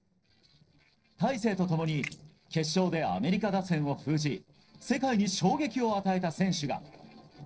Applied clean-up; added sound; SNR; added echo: neural separator model SepFormer DNS4.